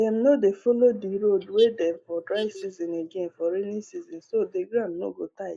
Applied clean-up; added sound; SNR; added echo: neural mask model Resemble Enhance denoiser.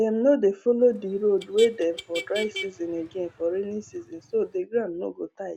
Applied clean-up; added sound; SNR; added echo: none; Motor vehicle (road); 15 dB; none.